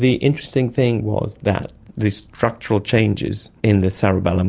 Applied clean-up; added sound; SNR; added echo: none; none; none; none.